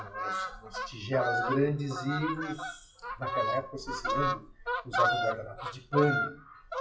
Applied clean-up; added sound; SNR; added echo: classical method WPE with log-MMSE.